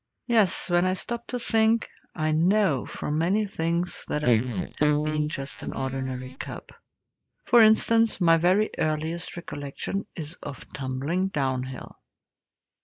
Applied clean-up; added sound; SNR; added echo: neural mask model Resemble Enhance denoiser.